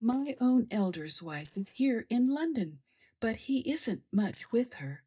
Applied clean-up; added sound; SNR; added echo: neural mask model DeepFilterNet 3.